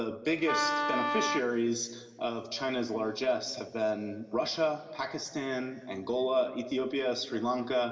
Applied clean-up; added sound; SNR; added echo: none; Wind instrument, woodwind instrument; -1 dB; reverberation time 1.8 s.